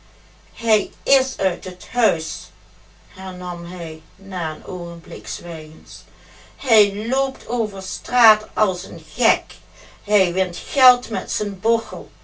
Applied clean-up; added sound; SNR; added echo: none; none; none; reverberation time 0.2 s.